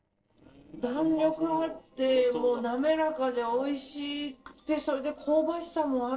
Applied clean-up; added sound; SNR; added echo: neural separator model SepFormer DNS4.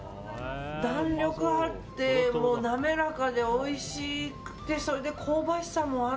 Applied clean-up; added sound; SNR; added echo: none; none; none; none.